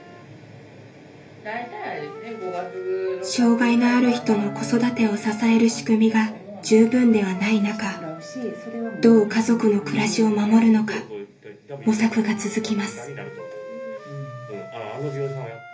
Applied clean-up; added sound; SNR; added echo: none; Wind instrument, woodwind instrument; 18 dB; reverberation time 0.3 s.